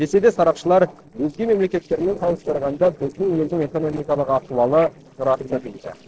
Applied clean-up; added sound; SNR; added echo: neural separator model SepFormer DNS4.